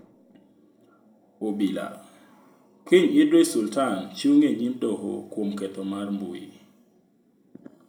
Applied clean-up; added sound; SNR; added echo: none; none; none; reverberation time 0.5 s.